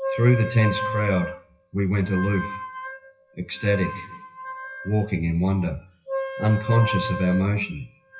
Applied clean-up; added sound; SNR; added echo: classical method WPE with log-MMSE.